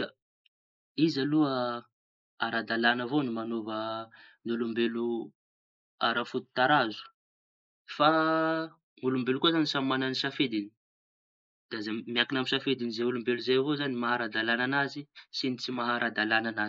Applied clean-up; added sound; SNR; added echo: neural mask model Resemble Enhance denoiser.